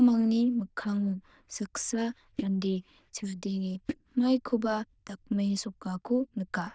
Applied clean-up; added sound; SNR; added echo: neural diffusion model UNIVERSE++.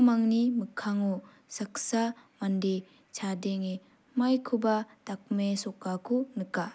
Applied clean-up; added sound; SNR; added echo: none; none; none; none.